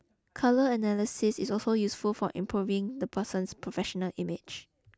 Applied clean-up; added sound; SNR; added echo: none; none; none; none.